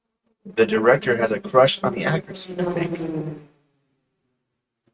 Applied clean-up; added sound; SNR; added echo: neural mask model RNNoise.